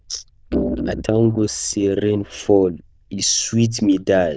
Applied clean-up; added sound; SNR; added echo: neural diffusion model UNIVERSE++.